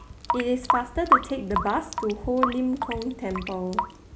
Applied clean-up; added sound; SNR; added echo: none; Drip / Sink (filling or washing) / Water tap, faucet; 0 dB; none.